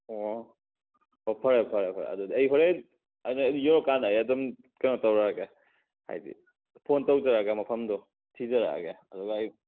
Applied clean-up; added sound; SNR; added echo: none; none; none; none.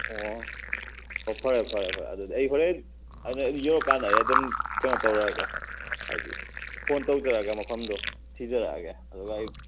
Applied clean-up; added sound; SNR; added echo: none; Fill (with liquid); 3 dB; none.